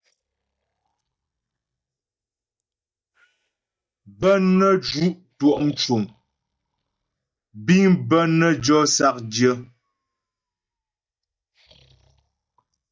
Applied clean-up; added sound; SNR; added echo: neural mask model DeepFilterNet 3.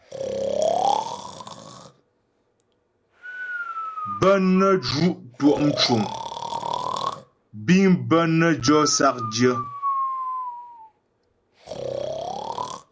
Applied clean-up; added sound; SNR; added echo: none; Breathing; 6 dB; none.